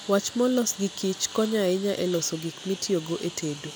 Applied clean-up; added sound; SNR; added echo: none; Engine; 15 dB; none.